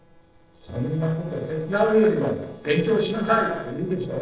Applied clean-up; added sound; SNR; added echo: neural separator model SepFormer DNS4.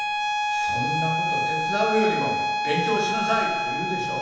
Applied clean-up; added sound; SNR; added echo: none; Bowed string instrument; -3 dB; reverberation time 1.1 s.